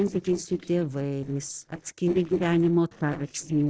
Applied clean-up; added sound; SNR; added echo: neural separator model SepFormer DNS4.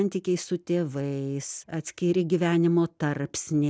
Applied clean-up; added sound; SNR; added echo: none; none; none; none.